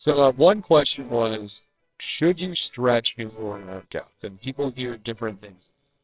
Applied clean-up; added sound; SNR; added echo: neural separator model SepFormer WHAMR!.